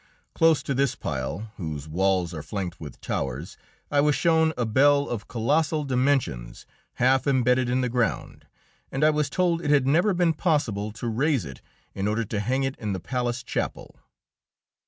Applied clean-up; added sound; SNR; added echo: none; none; none; none.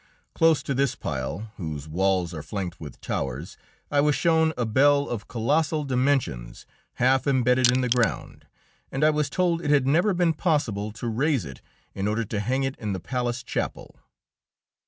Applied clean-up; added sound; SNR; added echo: none; Crushing; 5 dB; none.